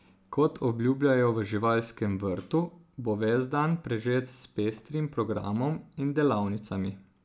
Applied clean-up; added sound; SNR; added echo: none; none; none; none.